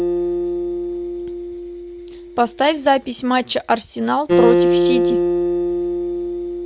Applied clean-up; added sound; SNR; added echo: none; Acoustic guitar; -2 dB; none.